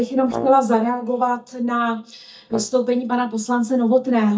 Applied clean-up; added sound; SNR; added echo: neural mask model DeepFilterNet 3.